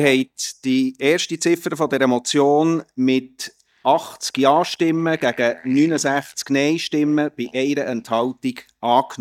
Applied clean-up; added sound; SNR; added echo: neural mask model DeepFilterNet 3.